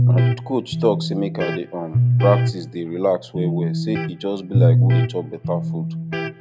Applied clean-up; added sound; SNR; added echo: none; Electric guitar; -5 dB; none.